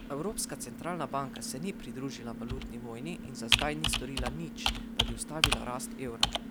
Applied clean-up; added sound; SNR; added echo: none; Computer keyboard; -4 dB; none.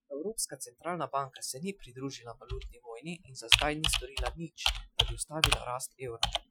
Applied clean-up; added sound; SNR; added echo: classical method Wiener filter.